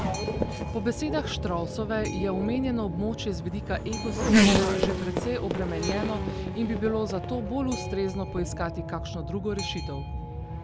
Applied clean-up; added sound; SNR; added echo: none; Race car, auto racing / Accelerating, revving, vroom + Boat, Water vehicle; -2 dB; none.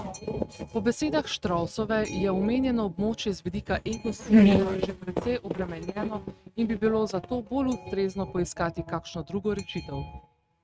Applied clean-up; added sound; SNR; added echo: neural mask model RNNoise.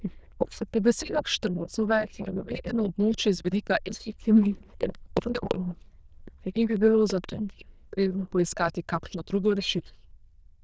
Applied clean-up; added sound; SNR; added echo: neural diffusion model UNIVERSE++.